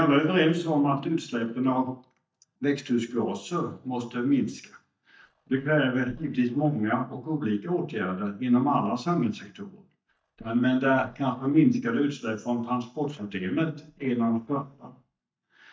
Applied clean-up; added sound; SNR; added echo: neural mask model DeepFilterNet 3.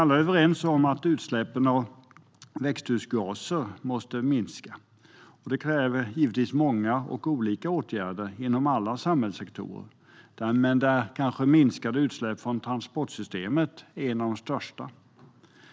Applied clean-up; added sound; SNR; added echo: none; none; none; none.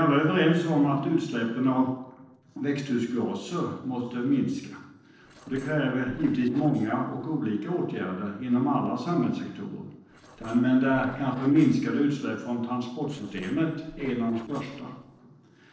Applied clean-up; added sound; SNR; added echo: neural separator model SepFormer DNS4.